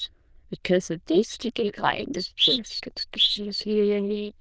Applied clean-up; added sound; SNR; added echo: neural diffusion model UNIVERSE++.